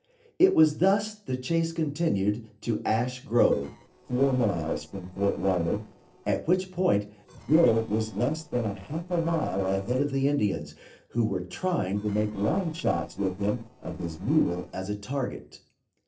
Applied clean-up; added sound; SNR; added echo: neural separator model SepFormer DNS4.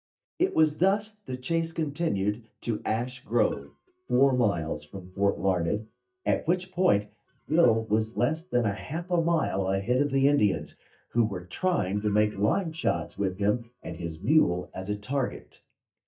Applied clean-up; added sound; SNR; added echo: neural mask model DeepFilterNet 3.